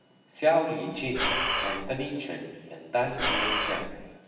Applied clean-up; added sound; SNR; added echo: none; Breathing; -1 dB; reverberation time 1.1 s.